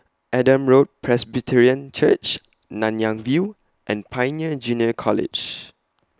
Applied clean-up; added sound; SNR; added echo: none; none; none; none.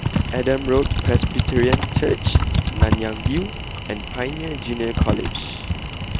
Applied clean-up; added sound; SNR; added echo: none; Typing; -3 dB; none.